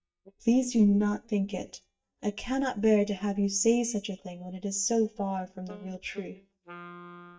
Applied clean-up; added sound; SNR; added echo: neural mask model DeepFilterNet 3.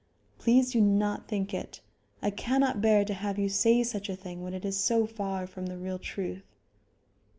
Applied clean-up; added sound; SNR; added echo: none; none; none; none.